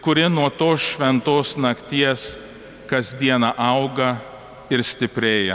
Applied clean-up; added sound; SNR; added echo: none; none; none; none.